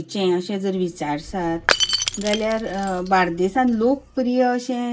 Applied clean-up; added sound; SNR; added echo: none; Shatter / Crushing; 6 dB; none.